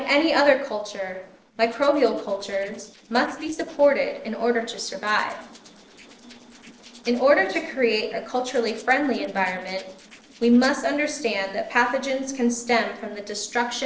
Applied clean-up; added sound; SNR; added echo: neural separator model SepFormer DNS4.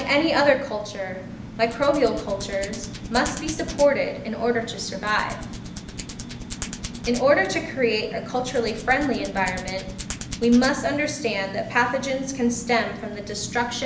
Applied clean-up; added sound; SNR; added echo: none; Hands; 15 dB; none.